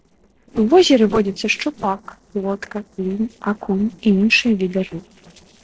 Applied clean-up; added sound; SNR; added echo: neural separator model SepFormer DNS4.